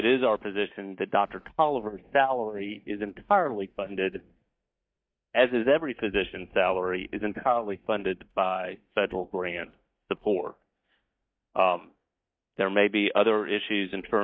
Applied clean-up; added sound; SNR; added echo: neural mask model DeepFilterNet 3.